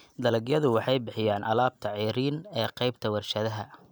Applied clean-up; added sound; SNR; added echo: none; none; none; none.